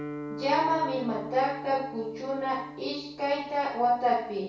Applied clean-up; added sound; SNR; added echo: none; Guitar; 12 dB; reverberation time 0.6 s.